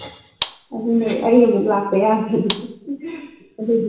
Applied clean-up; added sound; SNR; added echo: none; Gunshot, gunfire; 11 dB; reverberation time 0.8 s.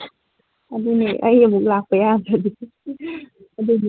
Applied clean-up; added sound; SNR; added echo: none; none; none; none.